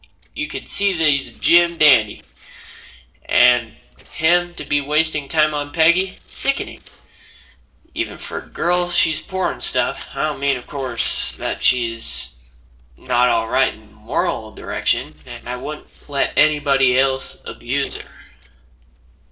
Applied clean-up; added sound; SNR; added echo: neural separator model SepFormer DNS4.